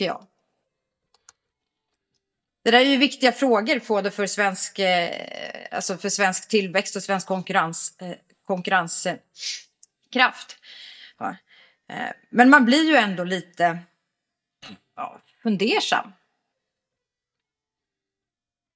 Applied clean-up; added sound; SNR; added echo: neural mask model DeepFilterNet 3.